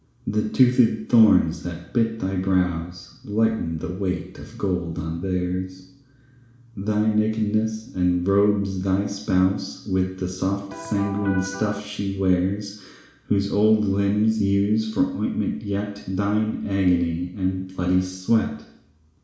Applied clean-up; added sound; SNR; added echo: none; Electric guitar; 11 dB; reverberation time 0.7 s.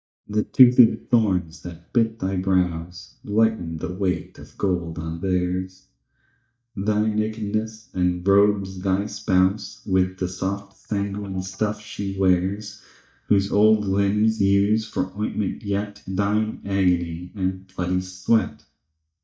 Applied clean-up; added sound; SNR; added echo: neural mask model DeepFilterNet 3.